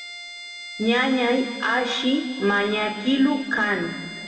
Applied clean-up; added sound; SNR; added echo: none; Bowed string instrument; 14 dB; reverberation time 2.2 s.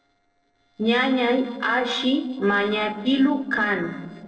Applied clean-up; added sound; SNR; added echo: neural separator model SepFormer DNS4.